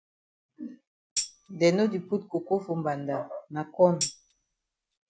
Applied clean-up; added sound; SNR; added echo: none; Tambourine; 7 dB; none.